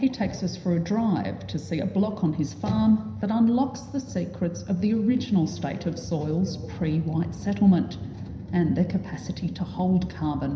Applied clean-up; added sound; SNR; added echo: none; none; none; reverberation time 0.9 s.